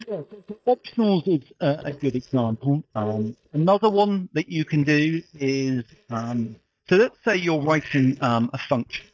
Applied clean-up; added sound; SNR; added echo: neural mask model DeepFilterNet 3.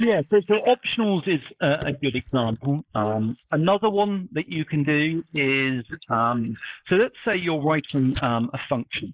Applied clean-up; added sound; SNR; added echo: neural mask model Resemble Enhance denoiser.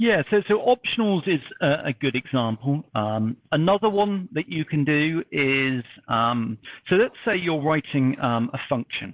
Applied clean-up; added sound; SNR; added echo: none; none; none; none.